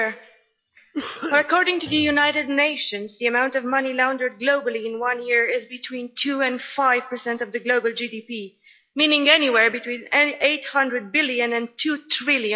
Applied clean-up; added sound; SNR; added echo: classical method log-MMSE.